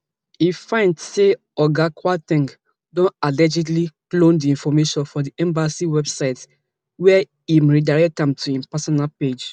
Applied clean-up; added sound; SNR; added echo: none; none; none; none.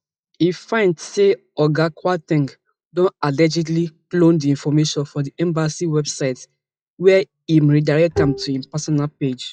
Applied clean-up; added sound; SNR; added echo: classical method log-MMSE.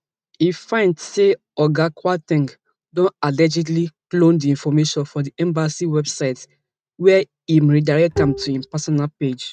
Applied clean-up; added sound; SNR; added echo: neural mask model RNNoise.